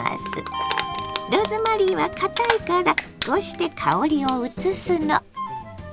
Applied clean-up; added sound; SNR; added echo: none; Crumpling, crinkling; 10 dB; none.